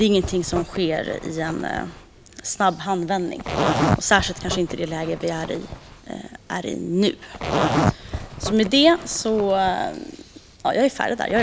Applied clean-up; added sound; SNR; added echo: none; Zipper (clothing); 6 dB; none.